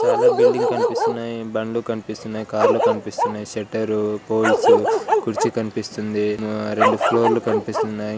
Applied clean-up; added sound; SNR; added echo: none; Bark; -3 dB; none.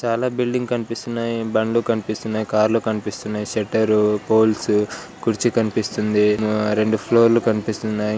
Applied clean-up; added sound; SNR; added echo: none; none; none; none.